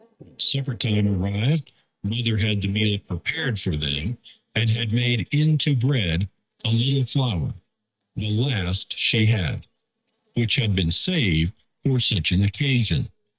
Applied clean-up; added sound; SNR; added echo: neural mask model DeepFilterNet 3.